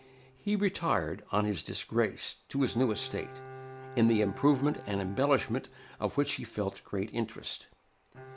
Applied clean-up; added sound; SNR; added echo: none; Bowed string instrument; 18 dB; none.